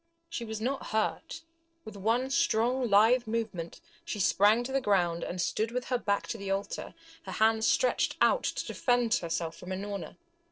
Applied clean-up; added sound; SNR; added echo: neural separator model SepFormer DNS4.